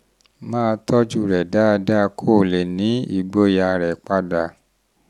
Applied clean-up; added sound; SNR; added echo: none; none; none; none.